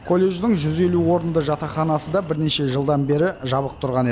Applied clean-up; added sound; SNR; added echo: none; Engine; 19 dB; none.